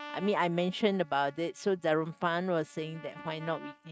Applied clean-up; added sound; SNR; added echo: neural mask model RNNoise.